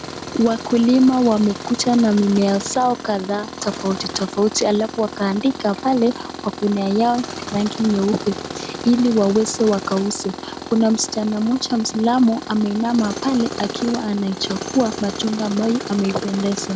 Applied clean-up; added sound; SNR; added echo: none; Tools; 11 dB; none.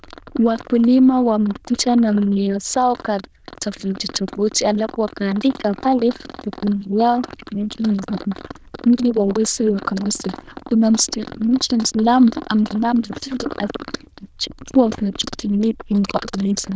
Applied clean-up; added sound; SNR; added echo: neural diffusion model UNIVERSE++.